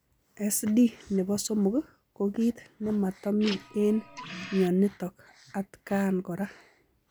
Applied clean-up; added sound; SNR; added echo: none; Printer; 12 dB; none.